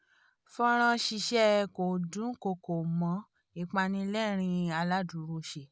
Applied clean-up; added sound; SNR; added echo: none; none; none; none.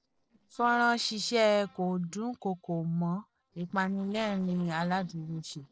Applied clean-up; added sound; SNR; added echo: neural separator model SepFormer DNS4.